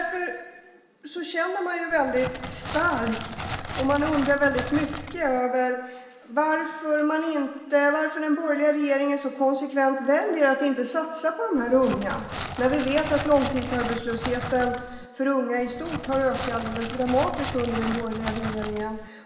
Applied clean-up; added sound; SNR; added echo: none; Crackle; 8 dB; reverberation time 1.3 s.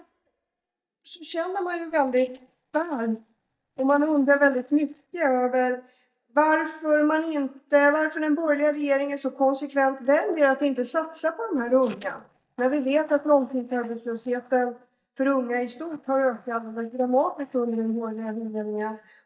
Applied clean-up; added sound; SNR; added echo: neural mask model DeepFilterNet 3.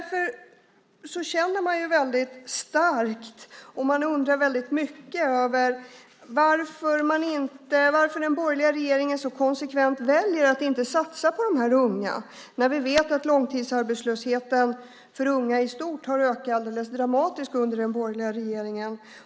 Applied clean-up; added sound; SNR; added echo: none; none; none; none.